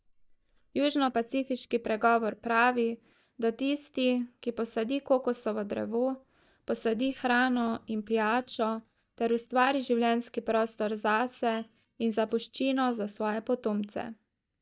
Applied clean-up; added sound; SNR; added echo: neural mask model DeepFilterNet 3.